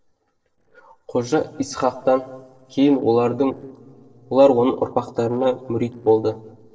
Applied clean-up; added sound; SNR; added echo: neural separator model SepFormer DNS4.